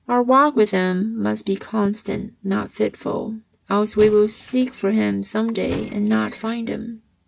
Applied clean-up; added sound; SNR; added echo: none; Squeak / Wood + Squeak; 17 dB; none.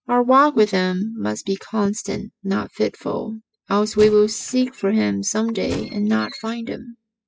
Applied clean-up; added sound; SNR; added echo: classical method spectral subtraction.